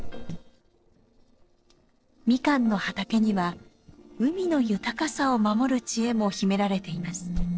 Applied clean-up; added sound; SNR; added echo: neural separator model SepFormer DNS4.